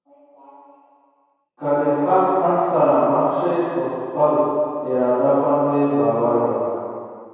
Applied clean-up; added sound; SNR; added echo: none; none; none; reverberation time 2.2 s.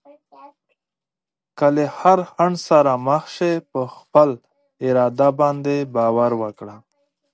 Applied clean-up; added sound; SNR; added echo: none; none; none; none.